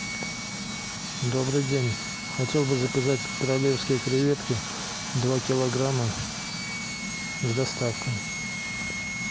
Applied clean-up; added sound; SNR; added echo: none; Sawing; 6 dB; none.